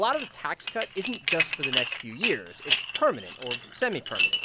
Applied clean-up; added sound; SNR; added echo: none; Dishes, pots, and pans; -2 dB; none.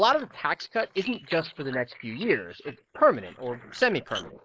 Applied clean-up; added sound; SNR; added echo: neural mask model Resemble Enhance denoiser.